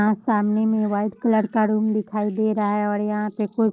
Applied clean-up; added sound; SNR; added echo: neural separator model SepFormer DNS4.